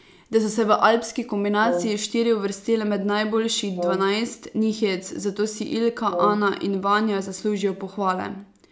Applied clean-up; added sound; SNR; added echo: none; Brass instrument; 8 dB; none.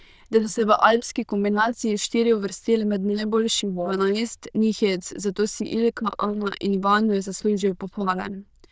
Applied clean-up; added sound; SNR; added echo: neural diffusion model UNIVERSE++.